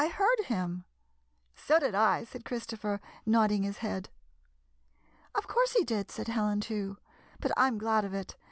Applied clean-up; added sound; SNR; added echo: none; none; none; none.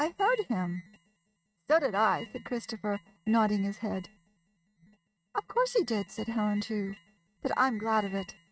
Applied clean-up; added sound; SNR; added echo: neural mask model RNNoise.